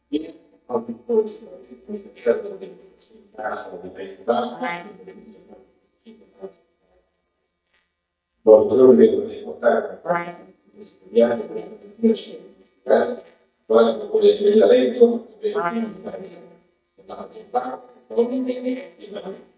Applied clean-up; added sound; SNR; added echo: neural mask model DeepFilterNet 3.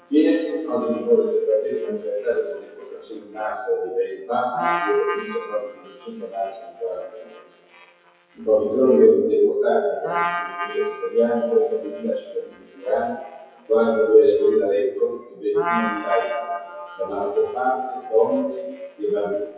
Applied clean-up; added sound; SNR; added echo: classical method WPE with log-MMSE.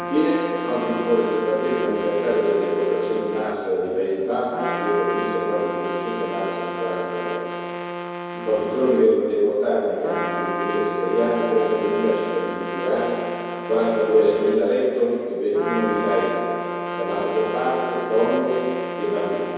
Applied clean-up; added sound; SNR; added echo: none; Trumpet; 7 dB; reverberation time 2.2 s.